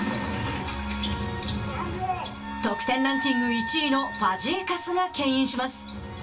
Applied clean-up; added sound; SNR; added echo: none; Wind instrument, woodwind instrument; 9 dB; reverberation time 0.2 s.